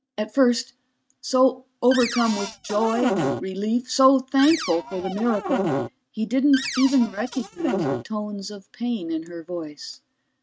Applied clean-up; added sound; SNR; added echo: neural mask model RNNoise.